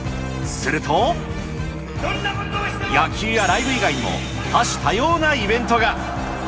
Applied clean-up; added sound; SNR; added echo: none; Musical instrument; 11 dB; reverberation time 1.9 s.